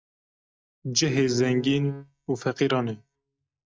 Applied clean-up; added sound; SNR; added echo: neural mask model DeepFilterNet 3.